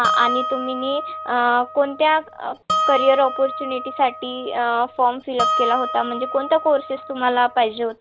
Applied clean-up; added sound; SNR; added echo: none; Harp; 5 dB; none.